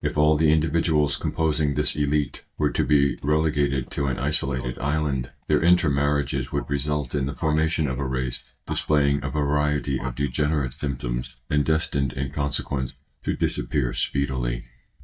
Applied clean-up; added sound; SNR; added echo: neural mask model DeepFilterNet 3.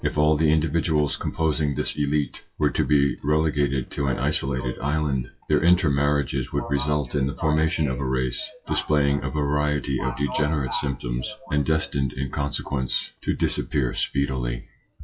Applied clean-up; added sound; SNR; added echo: classical method WPE with log-MMSE.